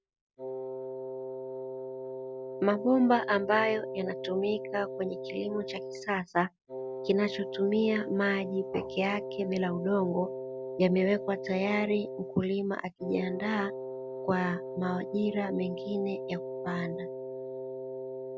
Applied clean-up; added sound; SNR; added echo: none; Wind instrument, woodwind instrument; 7 dB; none.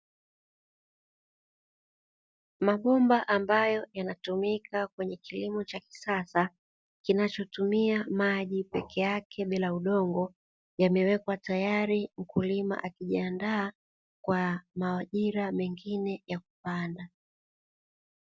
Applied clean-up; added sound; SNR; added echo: none; none; none; none.